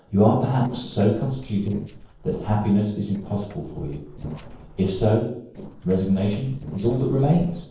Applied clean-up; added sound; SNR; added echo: neural separator model SepFormer DNS4.